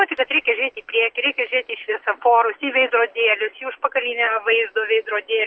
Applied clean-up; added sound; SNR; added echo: none; none; none; none.